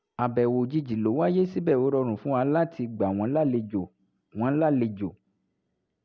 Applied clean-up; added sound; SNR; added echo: none; none; none; none.